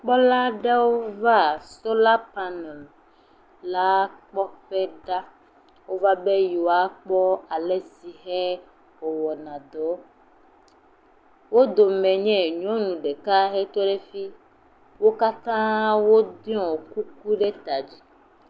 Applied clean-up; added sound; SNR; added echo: none; none; none; none.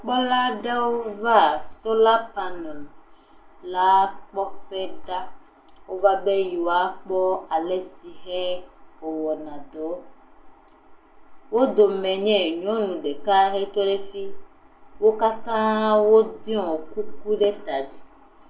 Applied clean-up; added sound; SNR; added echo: none; none; none; reverberation time 0.3 s.